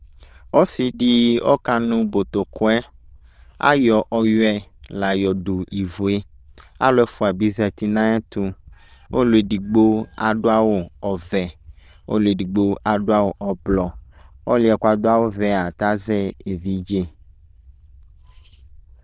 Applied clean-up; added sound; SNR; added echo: neural diffusion model UNIVERSE++.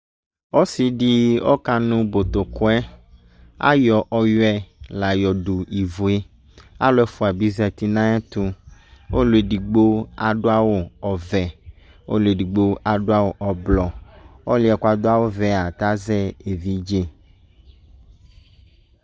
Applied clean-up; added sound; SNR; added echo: neural mask model DeepFilterNet 3.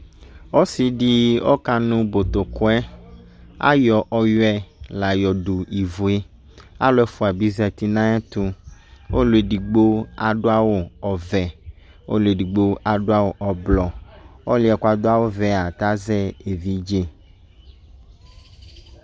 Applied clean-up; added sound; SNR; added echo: none; Bowed string instrument; 14 dB; none.